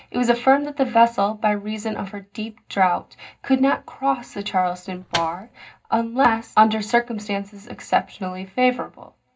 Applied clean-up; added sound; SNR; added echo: none; Microwave oven; 13 dB; reverberation time 0.2 s.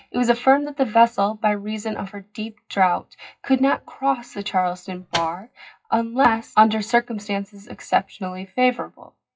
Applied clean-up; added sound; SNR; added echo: classical method WPE with log-MMSE.